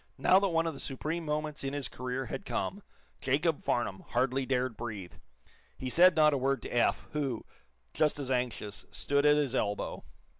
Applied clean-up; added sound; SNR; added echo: none; none; none; none.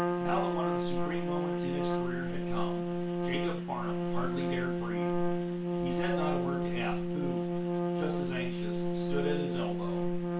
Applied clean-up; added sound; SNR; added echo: none; Trumpet; -5 dB; reverberation time 0.3 s.